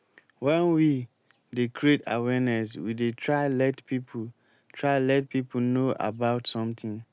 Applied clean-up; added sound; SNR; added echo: none; none; none; none.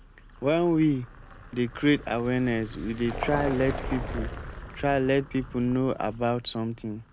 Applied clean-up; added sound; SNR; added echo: none; Vehicle; 11 dB; none.